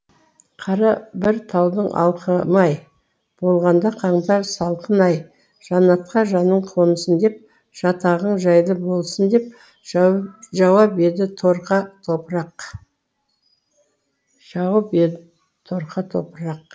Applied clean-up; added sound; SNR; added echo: none; none; none; none.